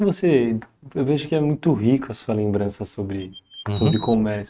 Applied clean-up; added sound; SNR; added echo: neural mask model RNNoise.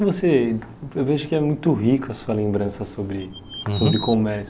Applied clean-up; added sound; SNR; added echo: none; Bird vocalization, bird call, bird song; 10 dB; none.